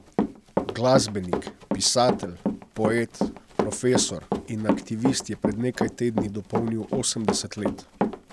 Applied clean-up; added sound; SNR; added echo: none; Run; 2 dB; none.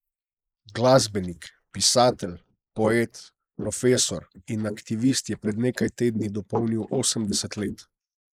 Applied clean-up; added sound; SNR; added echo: neural mask model Resemble Enhance denoiser.